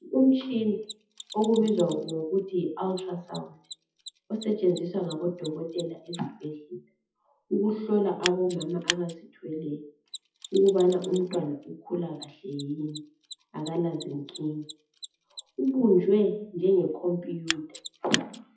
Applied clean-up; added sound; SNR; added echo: classical method WPE with log-MMSE.